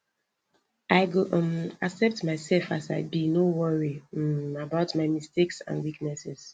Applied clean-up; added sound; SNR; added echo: none; none; none; none.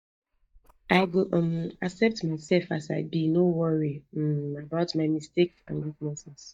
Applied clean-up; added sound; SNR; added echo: neural mask model DeepFilterNet 3.